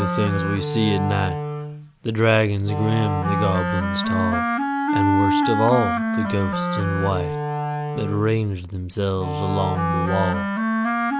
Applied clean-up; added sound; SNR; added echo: none; Wind instrument, woodwind instrument; 0 dB; none.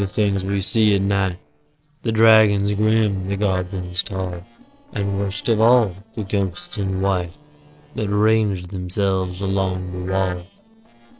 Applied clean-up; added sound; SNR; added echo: neural separator model SepFormer DNS4.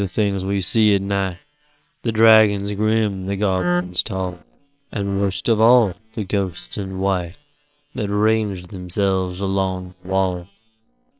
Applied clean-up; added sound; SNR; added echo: neural separator model SepFormer WHAM!.